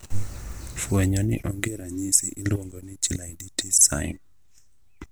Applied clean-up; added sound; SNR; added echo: none; none; none; none.